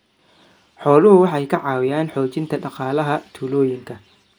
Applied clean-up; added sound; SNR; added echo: none; none; none; none.